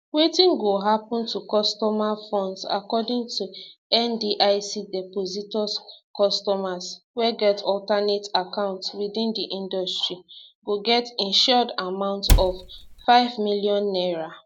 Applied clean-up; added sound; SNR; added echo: none; Cupboard open or close; -2 dB; none.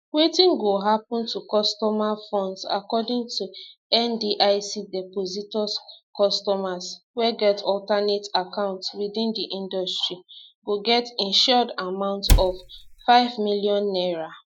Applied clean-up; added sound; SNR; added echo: classical method Wiener filter.